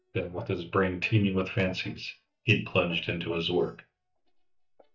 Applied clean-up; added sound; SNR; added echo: neural mask model DeepFilterNet 3.